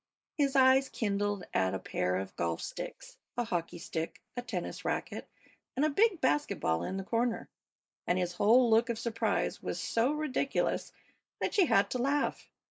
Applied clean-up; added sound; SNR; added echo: neural mask model Resemble Enhance denoiser.